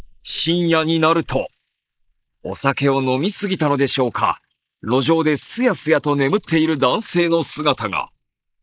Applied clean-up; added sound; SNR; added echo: neural mask model Resemble Enhance denoiser.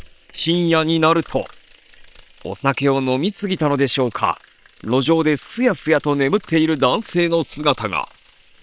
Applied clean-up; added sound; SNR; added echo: neural separator model SepFormer WHAM!.